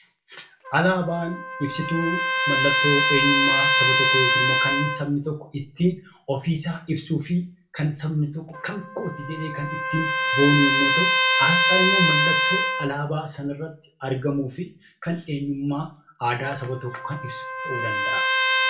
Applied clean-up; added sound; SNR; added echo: none; Trumpet; -2 dB; reverberation time 0.3 s.